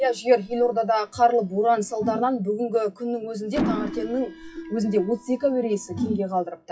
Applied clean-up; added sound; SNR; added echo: classical method WPE with log-MMSE.